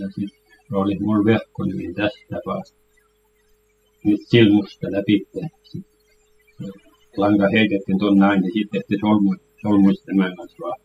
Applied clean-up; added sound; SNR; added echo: classical method spectral subtraction.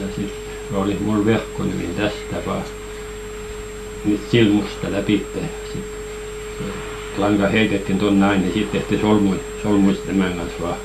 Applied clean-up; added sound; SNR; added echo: none; Telephone; 11 dB; none.